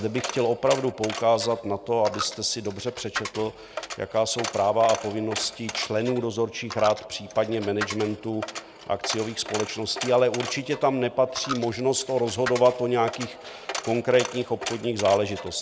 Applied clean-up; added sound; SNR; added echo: none; Coin (dropping); 11 dB; none.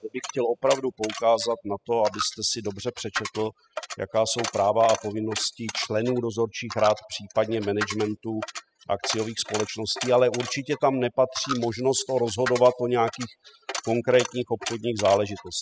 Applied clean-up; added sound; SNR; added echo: classical method spectral subtraction.